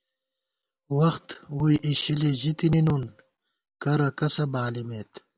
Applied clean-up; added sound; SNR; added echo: none; none; none; none.